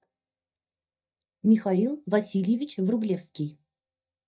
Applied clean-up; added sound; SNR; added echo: neural mask model DeepFilterNet 3.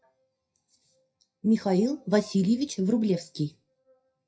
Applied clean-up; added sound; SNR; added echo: classical method WPE with log-MMSE.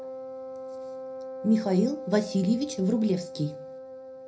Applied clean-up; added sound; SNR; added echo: none; Wind instrument, woodwind instrument; 10 dB; reverberation time 0.4 s.